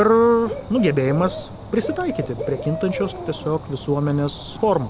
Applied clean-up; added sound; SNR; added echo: none; Bird / Dog; 11 dB; none.